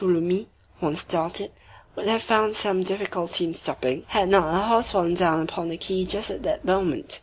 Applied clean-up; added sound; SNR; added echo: none; none; none; none.